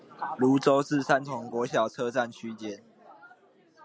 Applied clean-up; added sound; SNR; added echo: none; none; none; none.